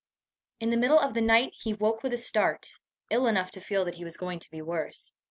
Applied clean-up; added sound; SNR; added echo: none; none; none; none.